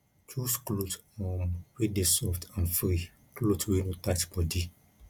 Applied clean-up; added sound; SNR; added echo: none; none; none; none.